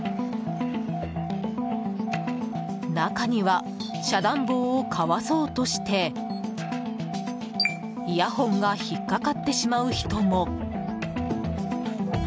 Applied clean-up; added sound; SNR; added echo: none; none; none; none.